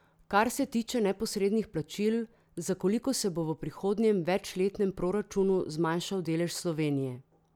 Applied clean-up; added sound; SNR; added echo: none; none; none; none.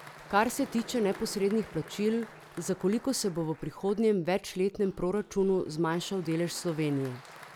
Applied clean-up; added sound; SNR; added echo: none; Growling + Applause; 19 dB; none.